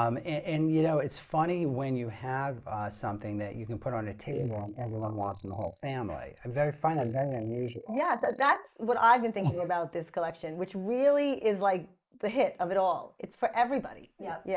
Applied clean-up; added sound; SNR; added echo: neural mask model Resemble Enhance denoiser.